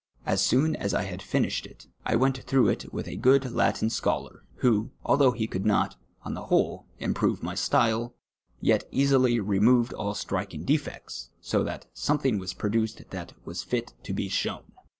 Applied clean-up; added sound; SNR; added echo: none; none; none; none.